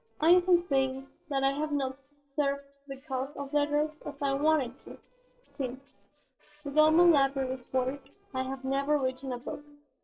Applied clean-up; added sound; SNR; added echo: neural separator model SepFormer DNS4.